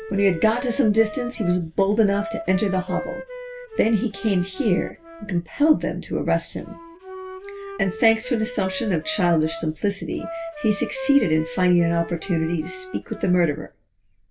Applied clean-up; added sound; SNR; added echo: none; Wind instrument, woodwind instrument; 13 dB; reverberation time 0.1 s.